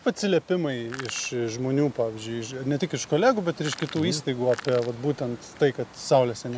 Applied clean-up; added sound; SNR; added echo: none; Crushing; 16 dB; none.